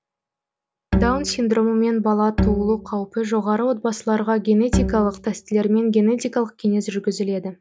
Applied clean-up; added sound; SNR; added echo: none; Bowed string instrument; 4 dB; none.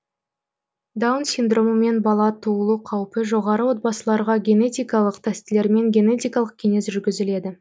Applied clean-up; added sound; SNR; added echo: none; none; none; none.